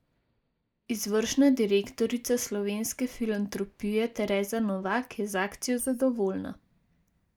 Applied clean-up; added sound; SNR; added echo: neural mask model DeepFilterNet 3.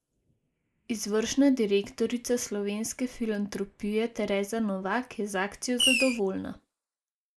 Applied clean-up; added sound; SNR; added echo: neural mask model Resemble Enhance denoiser.